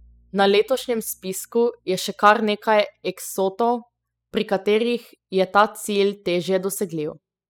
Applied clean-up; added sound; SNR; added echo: classical method spectral subtraction.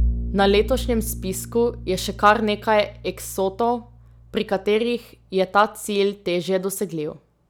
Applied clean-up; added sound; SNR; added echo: none; Bowed string instrument; 10 dB; none.